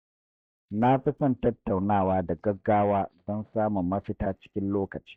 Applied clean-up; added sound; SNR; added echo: neural mask model DeepFilterNet 3.